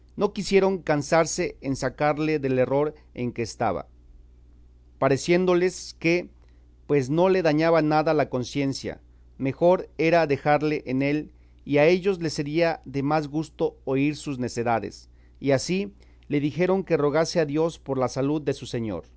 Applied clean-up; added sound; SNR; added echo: none; none; none; none.